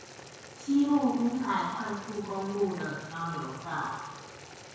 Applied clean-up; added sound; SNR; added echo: none; Boiling; 16 dB; reverberation time 1.1 s.